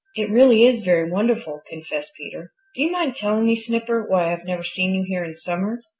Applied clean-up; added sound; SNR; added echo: none; none; none; none.